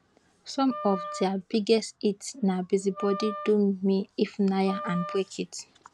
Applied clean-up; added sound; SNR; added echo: none; Wind instrument, woodwind instrument; 13 dB; none.